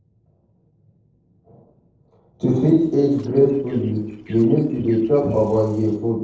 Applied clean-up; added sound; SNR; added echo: neural separator model SepFormer DNS4.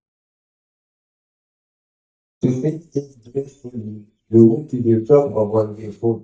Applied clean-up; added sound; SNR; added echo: neural mask model DeepFilterNet 3.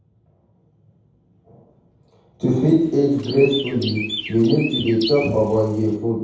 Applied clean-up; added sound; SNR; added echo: none; Chirp, tweet; 11 dB; reverberation time 0.9 s.